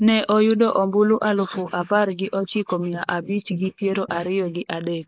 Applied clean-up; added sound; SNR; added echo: neural mask model Resemble Enhance denoiser.